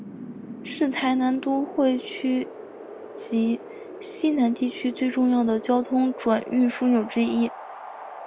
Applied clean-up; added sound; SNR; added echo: none; Wind; 14 dB; none.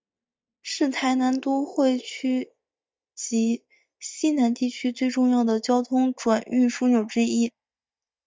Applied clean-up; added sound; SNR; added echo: neural mask model DeepFilterNet 3.